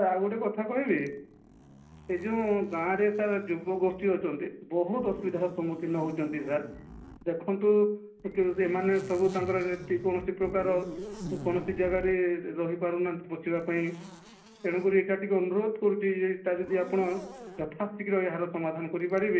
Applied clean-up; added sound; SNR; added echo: none; Zipper (clothing); 17 dB; reverberation time 0.5 s.